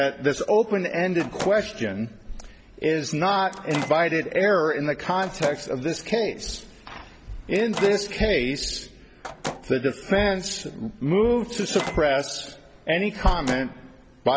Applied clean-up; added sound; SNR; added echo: none; Microwave oven; 15 dB; none.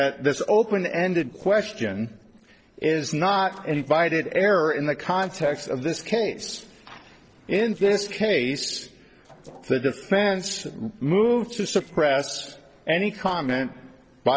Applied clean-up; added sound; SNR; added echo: neural separator model SepFormer DNS4.